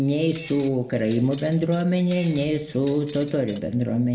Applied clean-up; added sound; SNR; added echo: none; Shatter; 18 dB; reverberation time 0.6 s.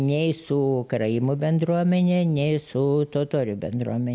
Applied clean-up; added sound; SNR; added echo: none; none; none; none.